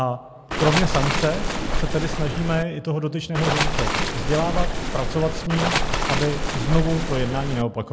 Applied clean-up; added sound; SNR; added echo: none; Waves, surf; -1 dB; none.